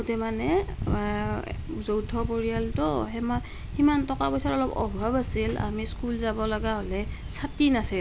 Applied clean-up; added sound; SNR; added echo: none; none; none; none.